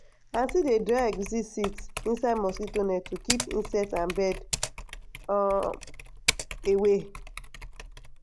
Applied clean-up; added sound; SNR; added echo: none; Typing; 8 dB; none.